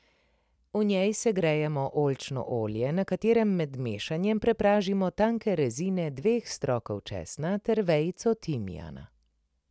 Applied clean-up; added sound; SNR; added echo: none; none; none; none.